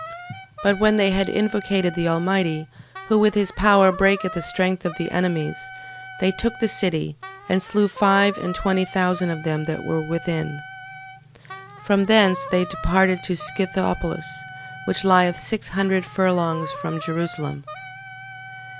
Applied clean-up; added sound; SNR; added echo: none; Wind instrument, woodwind instrument; 15 dB; none.